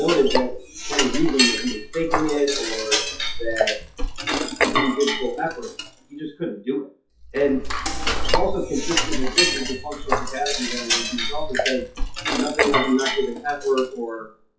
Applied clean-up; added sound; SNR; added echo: classical method WPE with log-MMSE.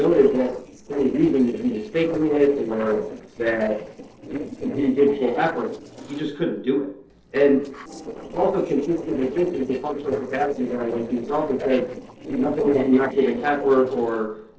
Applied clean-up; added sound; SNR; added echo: neural separator model SepFormer DNS4.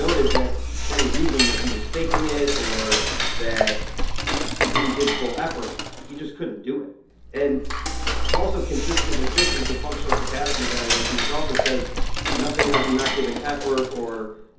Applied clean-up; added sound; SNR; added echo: none; Cutlery, silverware / Dishes, pots, and pans; -4 dB; reverberation time 0.5 s.